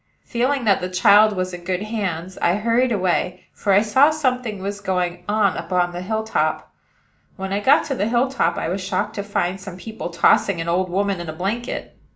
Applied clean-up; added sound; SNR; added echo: none; none; none; none.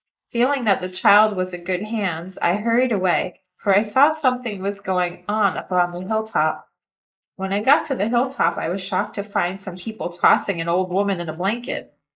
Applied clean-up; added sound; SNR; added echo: neural mask model Resemble Enhance denoiser.